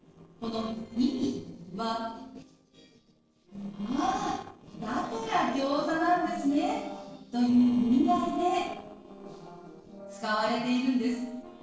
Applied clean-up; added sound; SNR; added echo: neural separator model SepFormer DNS4.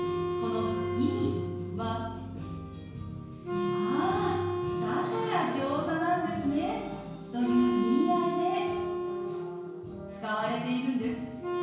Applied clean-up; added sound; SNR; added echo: none; Wind instrument, woodwind instrument; 3 dB; reverberation time 1.0 s.